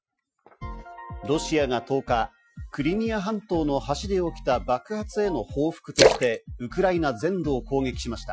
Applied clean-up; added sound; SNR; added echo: classical method Wiener filter.